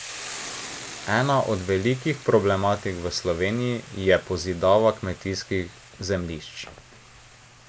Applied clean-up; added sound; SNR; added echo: none; Boiling / Hiss; 16 dB; none.